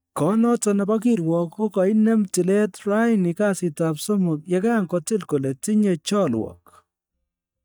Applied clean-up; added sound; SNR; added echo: neural mask model DeepFilterNet 3.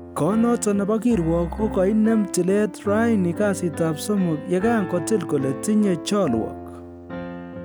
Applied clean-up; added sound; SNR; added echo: none; Piano; 11 dB; none.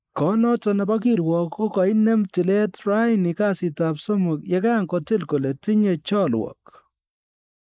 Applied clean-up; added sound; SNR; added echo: neural mask model Resemble Enhance denoiser.